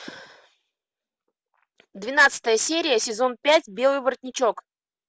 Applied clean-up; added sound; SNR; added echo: none; none; none; none.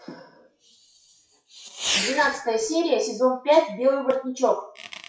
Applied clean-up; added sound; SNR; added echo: classical method WPE with log-MMSE.